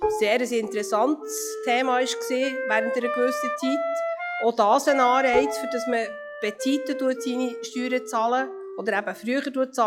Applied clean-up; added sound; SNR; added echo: classical method log-MMSE.